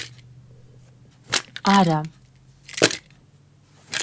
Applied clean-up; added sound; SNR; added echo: none; Keys jangling; 3 dB; none.